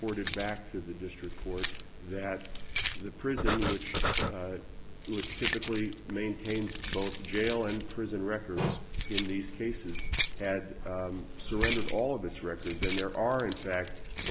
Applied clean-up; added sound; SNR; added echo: none; Breathing + Keys jangling; -4 dB; none.